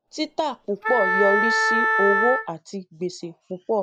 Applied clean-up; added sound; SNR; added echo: none; Wind instrument, woodwind instrument; -3 dB; none.